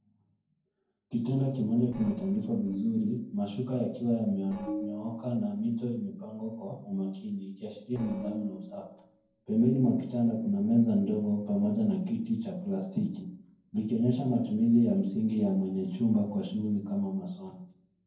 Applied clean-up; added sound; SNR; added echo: neural separator model SepFormer DNS4.